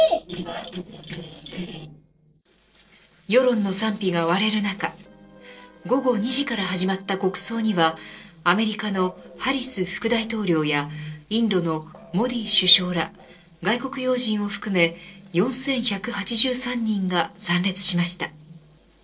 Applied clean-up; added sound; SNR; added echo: neural separator model SepFormer DNS4.